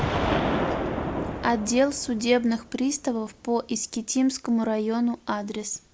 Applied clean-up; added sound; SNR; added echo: none; Gunshot, gunfire; 5 dB; none.